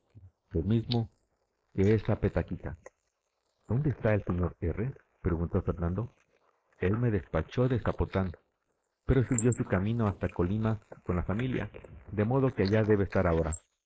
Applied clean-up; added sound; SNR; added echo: neural mask model Resemble Enhance denoiser.